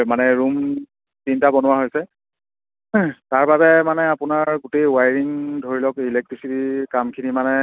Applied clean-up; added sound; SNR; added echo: none; none; none; none.